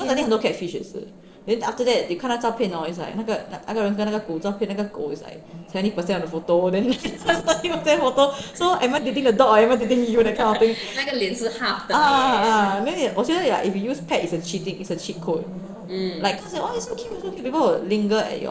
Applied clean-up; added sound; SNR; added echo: neural separator model SepFormer DNS4.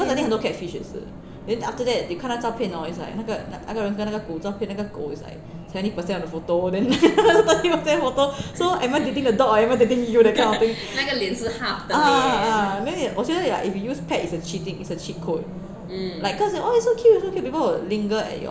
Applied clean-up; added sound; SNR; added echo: none; Race car, auto racing; 16 dB; none.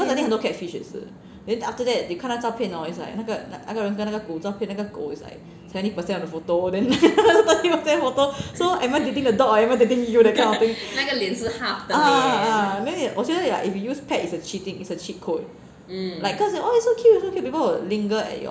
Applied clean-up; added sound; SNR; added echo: none; none; none; none.